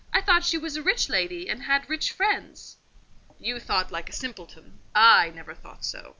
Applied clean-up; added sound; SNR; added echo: none; none; none; none.